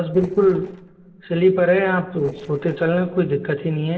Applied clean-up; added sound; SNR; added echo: neural separator model SepFormer DNS4.